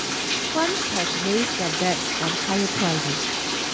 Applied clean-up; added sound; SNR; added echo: none; Bathtub (filling or washing); -2 dB; none.